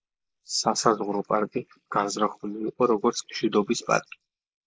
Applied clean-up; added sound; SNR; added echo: neural mask model Resemble Enhance denoiser.